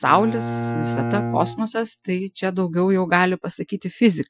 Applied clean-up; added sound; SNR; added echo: classical method Wiener filter.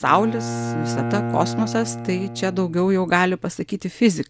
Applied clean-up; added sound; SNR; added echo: none; Bowed string instrument; 7 dB; none.